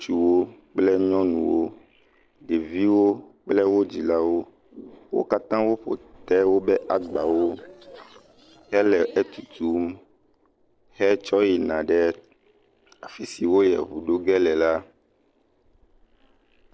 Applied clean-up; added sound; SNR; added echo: neural separator model SepFormer DNS4.